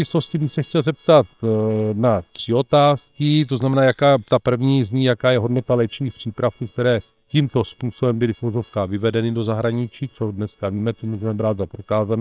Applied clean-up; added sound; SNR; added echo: neural separator model SepFormer WHAM!.